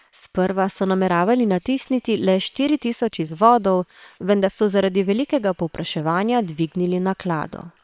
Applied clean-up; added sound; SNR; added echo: neural separator model SepFormer WHAM!.